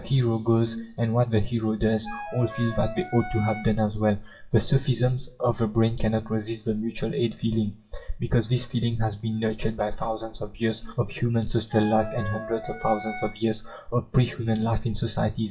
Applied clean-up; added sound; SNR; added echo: classical method WPE with log-MMSE.